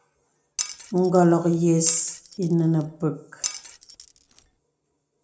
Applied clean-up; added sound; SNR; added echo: none; Glass; 12 dB; reverberation time 0.3 s.